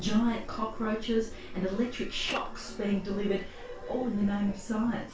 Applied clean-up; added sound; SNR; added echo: none; Drawer open or close; 11 dB; reverberation time 0.2 s.